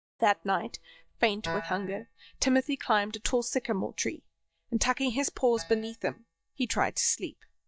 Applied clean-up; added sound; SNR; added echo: neural mask model DeepFilterNet 3.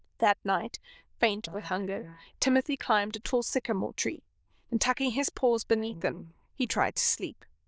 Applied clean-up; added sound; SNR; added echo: neural diffusion model UNIVERSE++.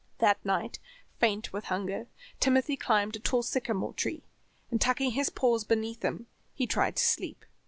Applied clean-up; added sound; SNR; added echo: none; none; none; none.